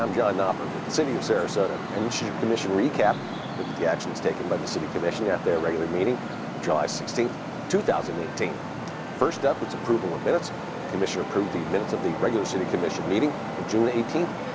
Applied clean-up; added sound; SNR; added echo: none; Traffic noise, roadway noise; 6 dB; none.